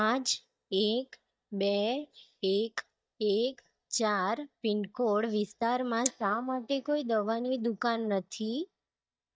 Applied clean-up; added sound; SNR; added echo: neural mask model DeepFilterNet 3.